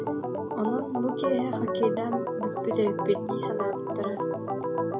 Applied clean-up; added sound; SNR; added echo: none; Organ; -1 dB; none.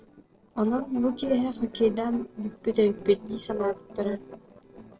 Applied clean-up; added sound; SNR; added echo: neural separator model SepFormer DNS4.